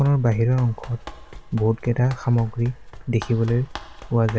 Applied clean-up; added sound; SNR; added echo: none; Run; 16 dB; none.